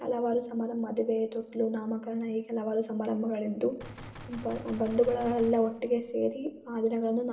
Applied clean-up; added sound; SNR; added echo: none; Gunshot, gunfire; 16 dB; reverberation time 0.9 s.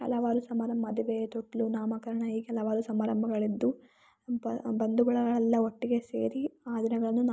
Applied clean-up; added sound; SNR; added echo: none; none; none; none.